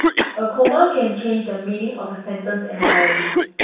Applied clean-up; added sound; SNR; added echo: none; Cough; 1 dB; reverberation time 0.7 s.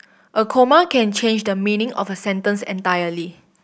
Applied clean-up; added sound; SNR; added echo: none; none; none; none.